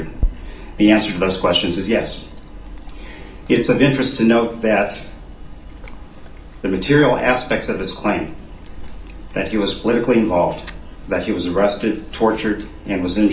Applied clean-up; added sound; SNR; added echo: none; Chewing, mastication; 13 dB; reverberation time 0.4 s.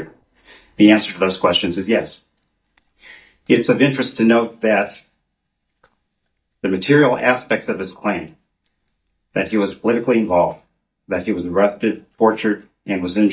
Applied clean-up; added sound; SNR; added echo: neural mask model DeepFilterNet 3.